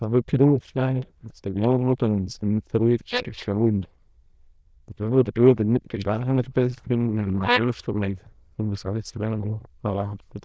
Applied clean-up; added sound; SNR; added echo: neural diffusion model UNIVERSE++.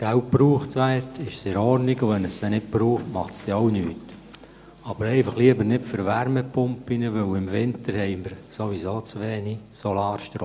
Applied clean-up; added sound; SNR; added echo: none; none; none; none.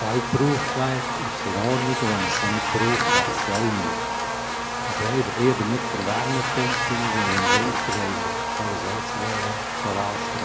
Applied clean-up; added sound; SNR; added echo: none; Buzz; -2 dB; none.